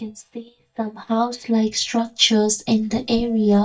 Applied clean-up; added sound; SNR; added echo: neural mask model DeepFilterNet 3.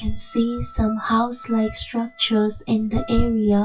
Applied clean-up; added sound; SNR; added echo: classical method WPE with log-MMSE.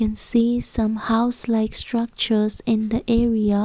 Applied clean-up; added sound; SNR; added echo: none; none; none; none.